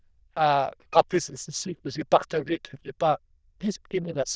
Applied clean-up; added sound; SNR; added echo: neural diffusion model UNIVERSE++.